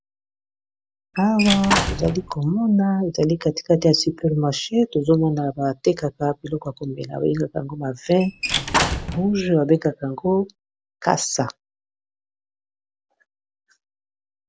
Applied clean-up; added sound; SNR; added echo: none; Squeak / Slam / Wood; 1 dB; none.